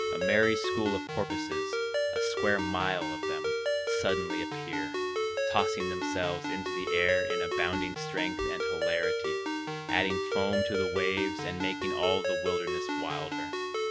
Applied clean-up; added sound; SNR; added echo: none; Ringtone; -2 dB; none.